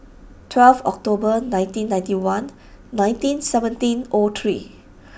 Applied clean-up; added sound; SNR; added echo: none; none; none; none.